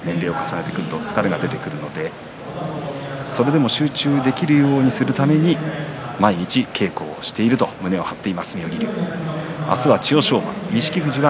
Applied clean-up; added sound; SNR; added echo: none; none; none; none.